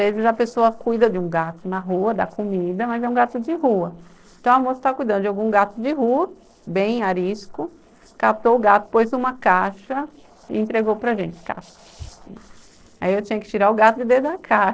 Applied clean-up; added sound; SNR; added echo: neural separator model SepFormer DNS4.